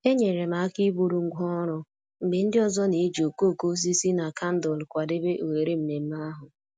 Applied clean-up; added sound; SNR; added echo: none; none; none; none.